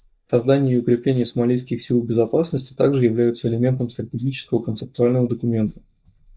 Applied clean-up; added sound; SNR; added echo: neural mask model DeepFilterNet 3.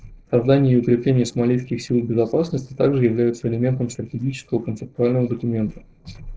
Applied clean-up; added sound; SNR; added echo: neural separator model SepFormer DNS4.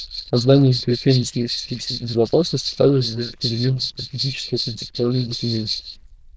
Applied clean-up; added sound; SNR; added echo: neural diffusion model UNIVERSE++.